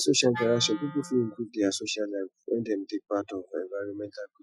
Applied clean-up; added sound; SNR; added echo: classical method Wiener filter.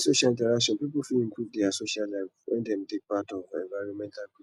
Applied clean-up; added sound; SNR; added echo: none; none; none; none.